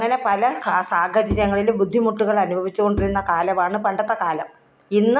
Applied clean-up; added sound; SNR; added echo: none; Bowed string instrument; 12 dB; none.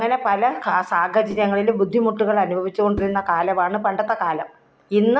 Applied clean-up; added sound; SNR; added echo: neural separator model SepFormer DNS4.